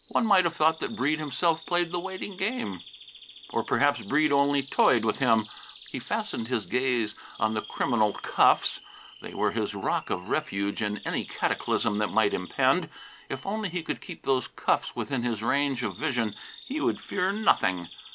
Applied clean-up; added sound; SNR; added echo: none; Bird vocalization, bird call, bird song; 19 dB; none.